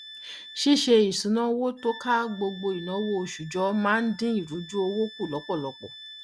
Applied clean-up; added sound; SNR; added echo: none; Wind instrument, woodwind instrument; 19 dB; none.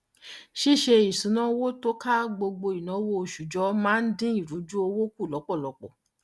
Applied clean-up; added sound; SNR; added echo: none; none; none; none.